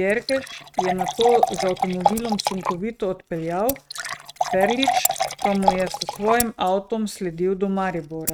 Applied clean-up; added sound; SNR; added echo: neural mask model RNNoise.